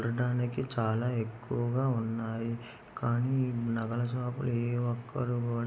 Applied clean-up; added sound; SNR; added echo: none; none; none; none.